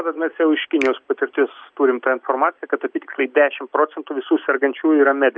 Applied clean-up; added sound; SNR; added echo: none; Finger snapping; 20 dB; none.